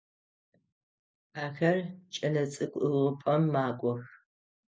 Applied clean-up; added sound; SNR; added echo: none; none; none; none.